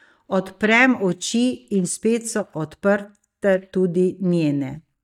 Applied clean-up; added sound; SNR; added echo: neural mask model DeepFilterNet 3.